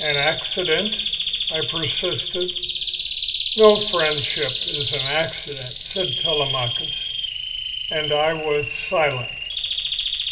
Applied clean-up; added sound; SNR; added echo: none; Bird vocalization, bird call, bird song; 0 dB; reverberation time 1.2 s.